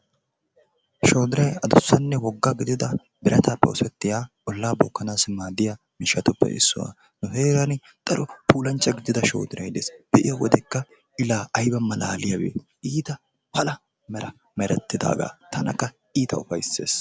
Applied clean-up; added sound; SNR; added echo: none; none; none; none.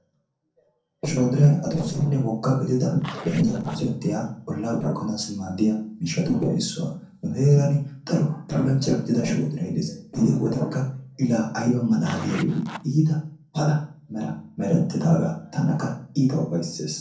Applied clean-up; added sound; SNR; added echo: neural separator model SepFormer DNS4.